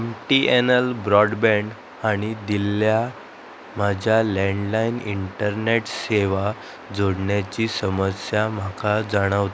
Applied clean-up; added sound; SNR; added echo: none; none; none; none.